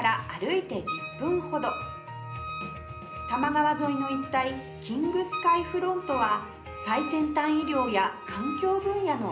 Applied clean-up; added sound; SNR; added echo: none; Wind instrument, woodwind instrument; 12 dB; reverberation time 0.5 s.